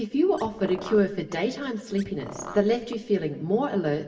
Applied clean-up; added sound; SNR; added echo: none; Car; 16 dB; reverberation time 0.9 s.